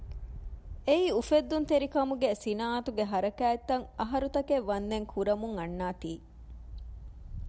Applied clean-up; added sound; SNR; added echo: none; none; none; none.